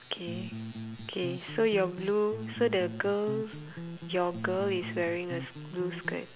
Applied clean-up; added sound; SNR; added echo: none; Bass guitar; 9 dB; none.